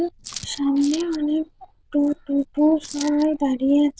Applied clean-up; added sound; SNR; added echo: neural diffusion model UNIVERSE++.